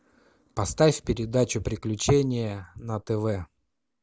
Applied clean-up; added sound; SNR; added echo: none; none; none; none.